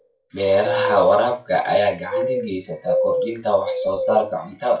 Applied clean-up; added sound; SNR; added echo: classical method WPE with log-MMSE.